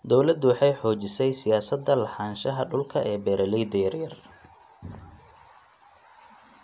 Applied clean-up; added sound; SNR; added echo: none; none; none; none.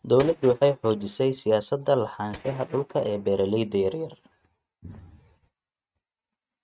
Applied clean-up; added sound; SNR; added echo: neural mask model RNNoise.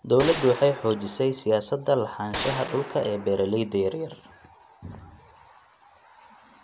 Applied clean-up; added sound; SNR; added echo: none; Gunshot, gunfire; 9 dB; none.